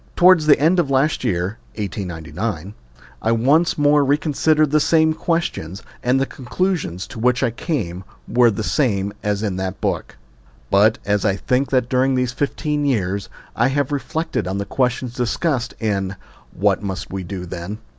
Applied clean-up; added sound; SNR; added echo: none; none; none; none.